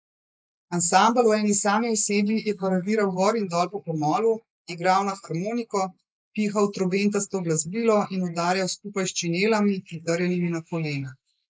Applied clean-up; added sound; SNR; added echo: neural mask model Resemble Enhance denoiser.